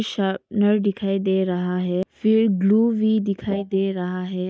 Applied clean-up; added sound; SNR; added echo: neural mask model DeepFilterNet 3.